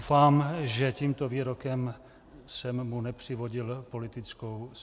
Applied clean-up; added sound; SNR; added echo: none; none; none; none.